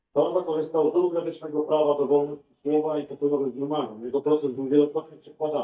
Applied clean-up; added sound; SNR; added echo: neural mask model DeepFilterNet 3.